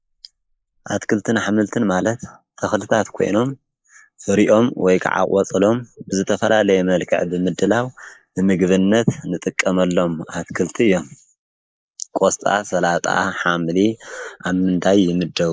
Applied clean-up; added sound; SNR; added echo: neural mask model Resemble Enhance denoiser.